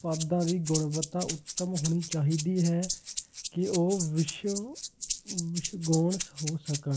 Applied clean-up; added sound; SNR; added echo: neural mask model Resemble Enhance denoiser.